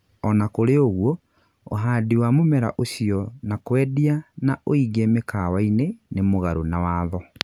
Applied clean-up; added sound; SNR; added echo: none; none; none; none.